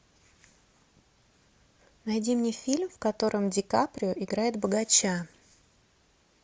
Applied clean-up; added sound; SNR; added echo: none; none; none; none.